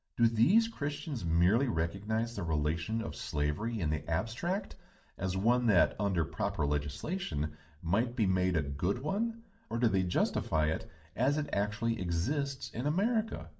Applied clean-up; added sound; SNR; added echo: none; none; none; reverberation time 0.4 s.